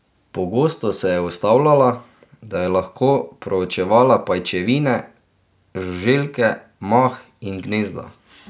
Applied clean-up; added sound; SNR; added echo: none; none; none; none.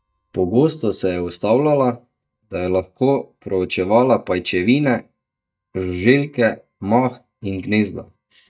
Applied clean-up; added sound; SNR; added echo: neural mask model DeepFilterNet 3.